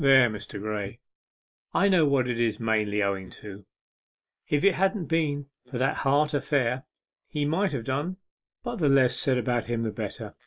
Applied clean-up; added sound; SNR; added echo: neural mask model Resemble Enhance denoiser.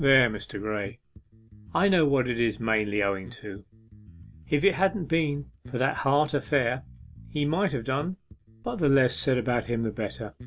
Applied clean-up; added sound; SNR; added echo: none; Bass guitar; 20 dB; none.